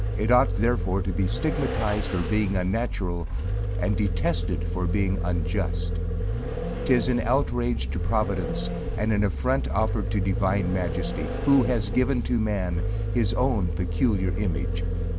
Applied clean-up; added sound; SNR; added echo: none; Vehicle; 0 dB; none.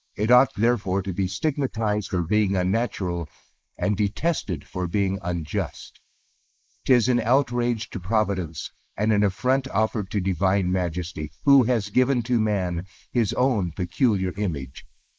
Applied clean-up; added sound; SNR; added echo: neural mask model Resemble Enhance denoiser.